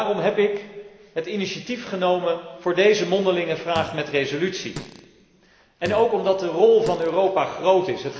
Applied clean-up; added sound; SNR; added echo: none; Fart; 17 dB; reverberation time 1.7 s.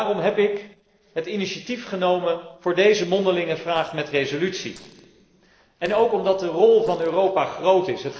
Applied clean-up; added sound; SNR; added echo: neural separator model SepFormer DNS4.